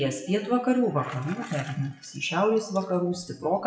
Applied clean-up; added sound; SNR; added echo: classical method WPE with log-MMSE.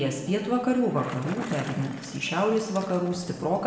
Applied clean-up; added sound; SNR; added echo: none; Bicycle; 16 dB; reverberation time 0.9 s.